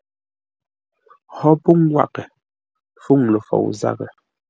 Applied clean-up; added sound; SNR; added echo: none; none; none; none.